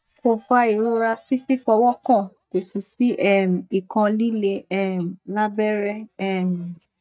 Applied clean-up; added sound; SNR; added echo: neural mask model DeepFilterNet 3.